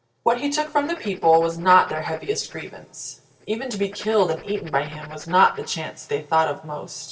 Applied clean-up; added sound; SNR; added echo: neural separator model SepFormer DNS4.